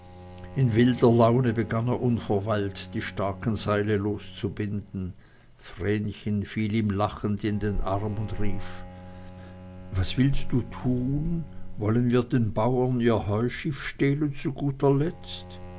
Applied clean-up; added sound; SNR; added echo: none; Bowed string instrument; 19 dB; none.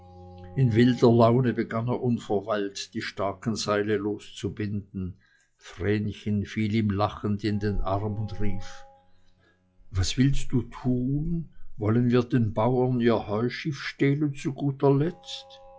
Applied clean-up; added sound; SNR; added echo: classical method log-MMSE.